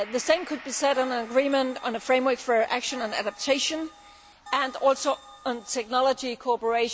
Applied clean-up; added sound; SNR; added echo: none; Gong + Bell; 20 dB; none.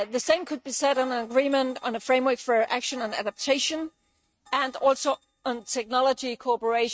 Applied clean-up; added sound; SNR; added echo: neural mask model RNNoise.